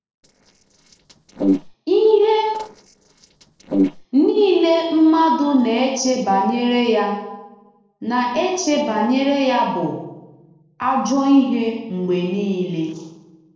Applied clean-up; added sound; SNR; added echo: neural separator model SepFormer DNS4.